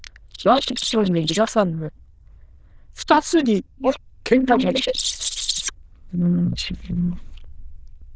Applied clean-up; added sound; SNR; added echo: neural diffusion model UNIVERSE++.